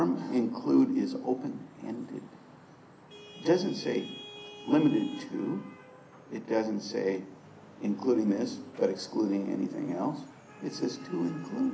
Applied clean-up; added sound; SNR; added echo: none; Traffic noise, roadway noise / Vehicle horn, car horn, honking; 19 dB; reverberation time 0.3 s.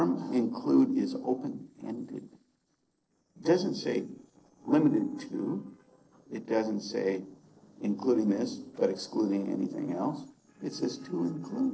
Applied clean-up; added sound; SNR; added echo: neural separator model SepFormer DNS4.